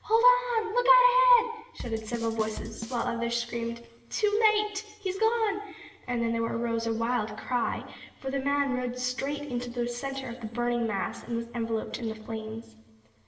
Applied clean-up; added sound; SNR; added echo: none; Bass drum / Snare drum / Drum kit; 11 dB; reverberation time 1.1 s.